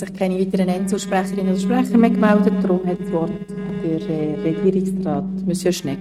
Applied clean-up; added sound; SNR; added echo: neural mask model RNNoise.